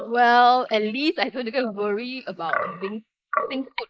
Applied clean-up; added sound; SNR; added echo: neural mask model Resemble Enhance denoiser.